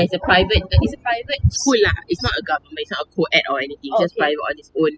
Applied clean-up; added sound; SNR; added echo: classical method spectral subtraction.